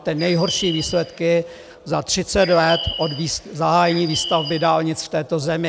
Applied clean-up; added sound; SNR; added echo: none; Bird; 10 dB; none.